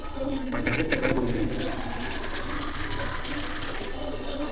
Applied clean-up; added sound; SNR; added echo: neural separator model SepFormer DNS4.